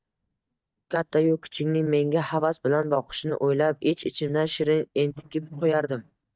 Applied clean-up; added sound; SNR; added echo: neural mask model DeepFilterNet 3.